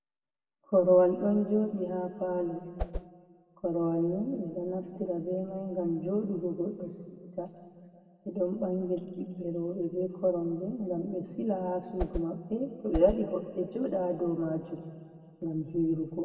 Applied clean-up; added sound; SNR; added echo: none; Whoosh, swoosh, swish; 5 dB; reverberation time 1.9 s.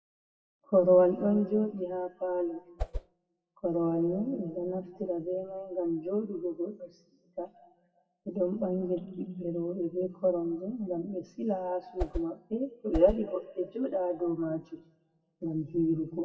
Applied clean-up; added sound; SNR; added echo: classical method WPE with log-MMSE.